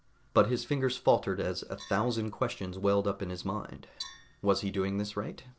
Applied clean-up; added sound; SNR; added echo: neural separator model SepFormer DNS4.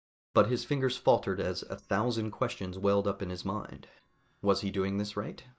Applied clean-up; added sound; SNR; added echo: neural mask model DeepFilterNet 3.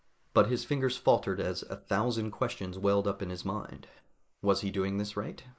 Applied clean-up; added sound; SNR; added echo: neural mask model Resemble Enhance denoiser.